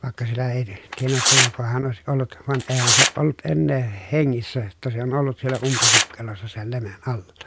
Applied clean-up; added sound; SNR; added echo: none; Tearing; -1 dB; none.